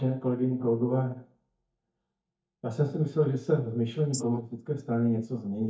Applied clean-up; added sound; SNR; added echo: neural mask model DeepFilterNet 3.